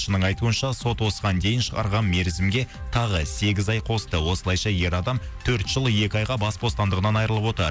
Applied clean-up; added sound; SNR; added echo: none; none; none; none.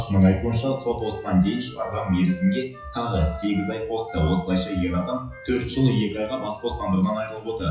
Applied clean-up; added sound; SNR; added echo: classical method WPE with log-MMSE.